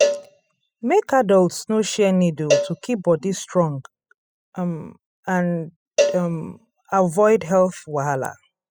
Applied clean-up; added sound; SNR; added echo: classical method spectral subtraction.